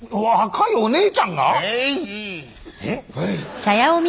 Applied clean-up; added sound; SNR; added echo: none; none; none; none.